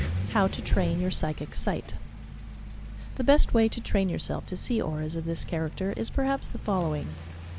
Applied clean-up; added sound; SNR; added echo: none; Accelerating, revving, vroom; 9 dB; none.